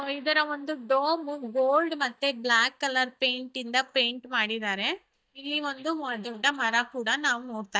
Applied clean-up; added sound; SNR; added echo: neural mask model DeepFilterNet 3.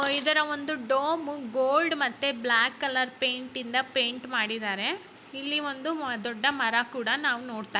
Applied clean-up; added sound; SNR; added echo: none; none; none; none.